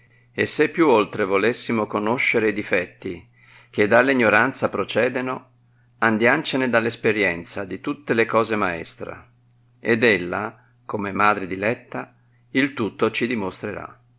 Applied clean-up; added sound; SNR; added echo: none; none; none; none.